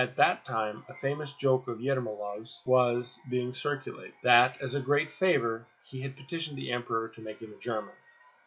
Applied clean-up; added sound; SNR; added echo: classical method log-MMSE.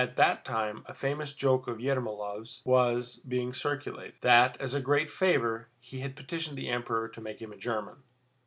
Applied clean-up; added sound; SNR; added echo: none; none; none; none.